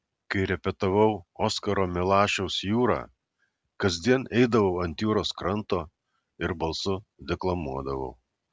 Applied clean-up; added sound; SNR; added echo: none; none; none; none.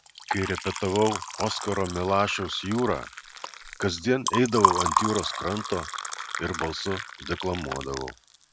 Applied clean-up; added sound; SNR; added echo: none; Liquid; 3 dB; none.